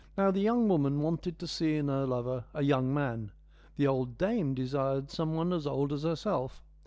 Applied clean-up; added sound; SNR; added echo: none; none; none; none.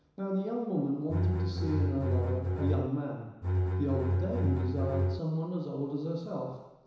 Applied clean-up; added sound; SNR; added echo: none; Bowed string instrument; -4 dB; reverberation time 1.0 s.